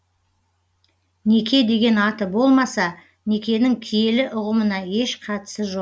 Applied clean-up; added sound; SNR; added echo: none; none; none; none.